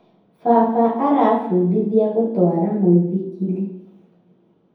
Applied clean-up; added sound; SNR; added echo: none; none; none; reverberation time 0.9 s.